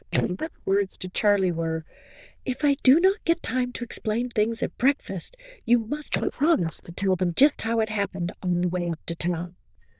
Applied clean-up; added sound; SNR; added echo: neural diffusion model UNIVERSE++.